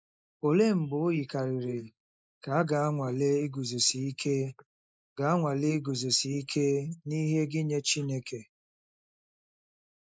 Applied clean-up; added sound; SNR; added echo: neural mask model Resemble Enhance denoiser.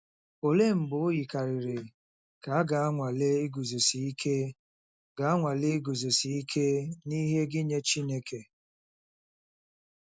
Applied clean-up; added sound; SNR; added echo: none; none; none; none.